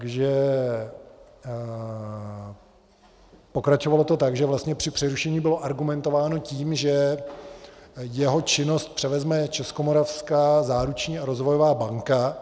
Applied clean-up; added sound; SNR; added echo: none; none; none; none.